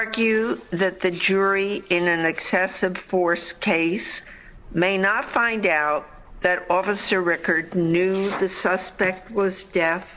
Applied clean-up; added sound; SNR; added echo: none; none; none; none.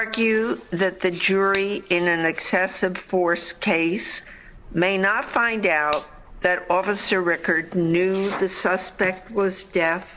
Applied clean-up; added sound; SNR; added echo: none; Finger snapping; 14 dB; none.